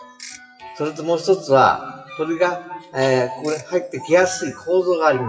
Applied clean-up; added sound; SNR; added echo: classical method WPE with log-MMSE.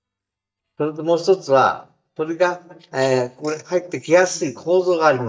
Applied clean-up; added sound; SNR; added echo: neural mask model DeepFilterNet 3.